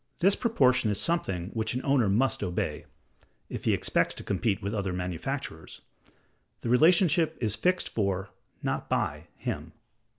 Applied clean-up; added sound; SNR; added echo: none; none; none; none.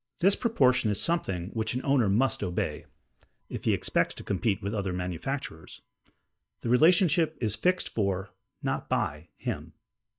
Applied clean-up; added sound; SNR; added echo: neural mask model DeepFilterNet 3.